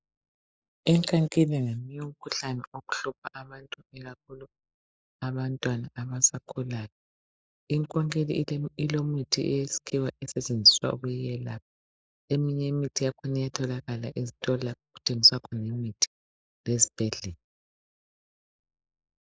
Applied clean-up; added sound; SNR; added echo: neural mask model Resemble Enhance denoiser.